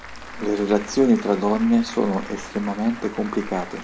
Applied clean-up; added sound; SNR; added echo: none; Applause / Crowd; 14 dB; none.